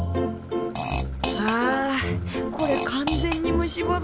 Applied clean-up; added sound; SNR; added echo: none; Fart; 10 dB; none.